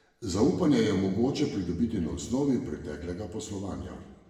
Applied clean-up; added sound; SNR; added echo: none; none; none; reverberation time 1.1 s.